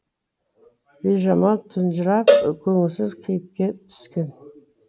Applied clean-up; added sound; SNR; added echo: none; Cowbell; 0 dB; none.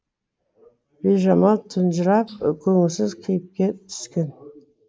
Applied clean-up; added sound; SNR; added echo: neural mask model Resemble Enhance denoiser.